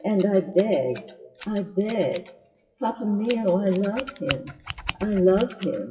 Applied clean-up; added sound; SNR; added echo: classical method WPE with log-MMSE.